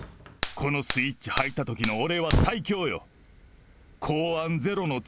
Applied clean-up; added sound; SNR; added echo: none; Fire; 2 dB; none.